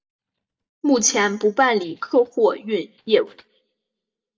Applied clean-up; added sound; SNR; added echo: neural mask model DeepFilterNet 3.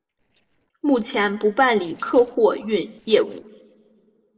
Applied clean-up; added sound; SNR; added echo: neural separator model SepFormer DNS4.